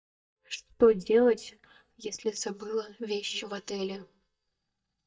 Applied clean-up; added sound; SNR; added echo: neural mask model DeepFilterNet 3.